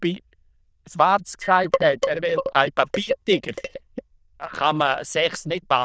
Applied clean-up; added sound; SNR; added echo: neural diffusion model UNIVERSE++.